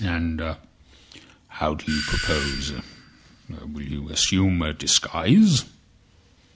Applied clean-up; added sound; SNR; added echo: none; Doorbell; 8 dB; none.